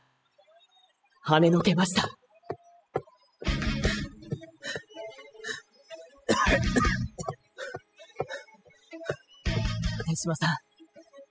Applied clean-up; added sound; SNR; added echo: classical method spectral subtraction.